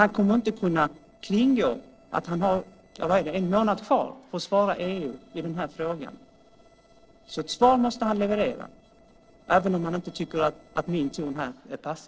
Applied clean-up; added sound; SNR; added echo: neural separator model SepFormer DNS4.